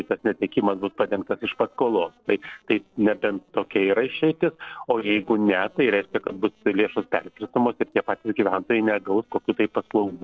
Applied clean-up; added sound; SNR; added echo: neural separator model SepFormer DNS4.